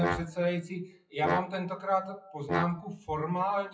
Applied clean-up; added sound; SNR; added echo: classical method WPE with log-MMSE.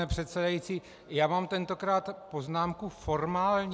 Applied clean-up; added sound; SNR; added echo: none; none; none; none.